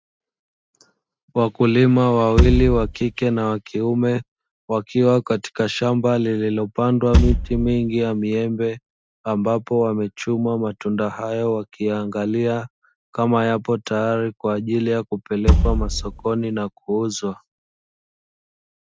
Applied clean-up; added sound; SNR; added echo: neural mask model RNNoise.